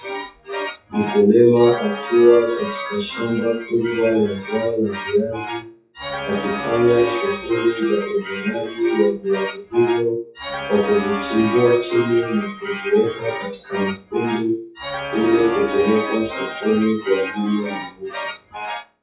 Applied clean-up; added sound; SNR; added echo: classical method WPE with log-MMSE.